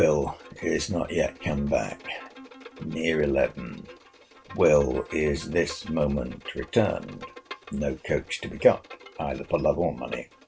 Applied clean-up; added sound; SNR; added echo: none; Bowed string instrument; 20 dB; none.